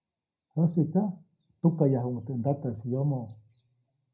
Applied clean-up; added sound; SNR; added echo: none; none; none; reverberation time 0.4 s.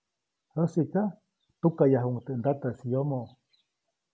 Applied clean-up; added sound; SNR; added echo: none; none; none; none.